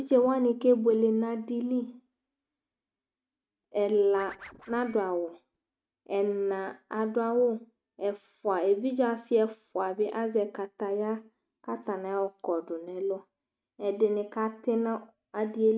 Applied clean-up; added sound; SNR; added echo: neural mask model RNNoise.